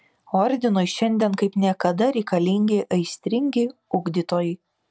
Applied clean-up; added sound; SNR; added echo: none; none; none; none.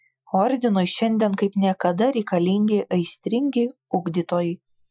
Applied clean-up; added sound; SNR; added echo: classical method Wiener filter.